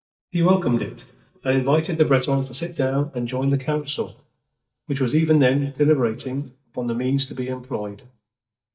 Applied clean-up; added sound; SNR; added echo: neural mask model DeepFilterNet 3.